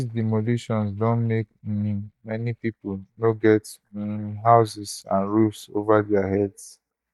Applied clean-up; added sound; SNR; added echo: neural mask model DeepFilterNet 3.